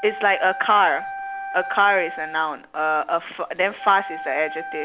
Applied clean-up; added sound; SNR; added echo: none; Wind instrument, woodwind instrument; 11 dB; none.